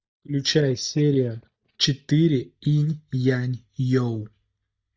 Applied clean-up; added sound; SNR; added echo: neural mask model DeepFilterNet 3.